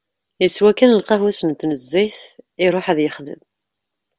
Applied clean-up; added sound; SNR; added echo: none; none; none; none.